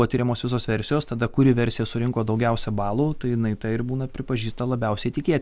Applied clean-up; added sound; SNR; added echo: none; none; none; none.